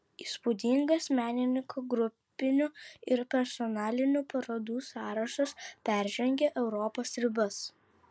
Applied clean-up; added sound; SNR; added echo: none; none; none; none.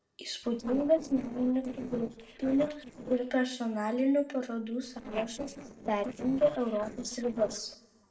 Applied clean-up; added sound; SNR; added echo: neural separator model SepFormer DNS4.